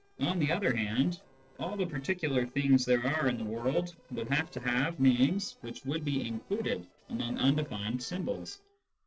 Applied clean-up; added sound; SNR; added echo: neural separator model SepFormer DNS4.